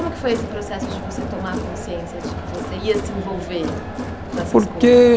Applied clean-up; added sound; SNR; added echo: none; Crowd; 8 dB; none.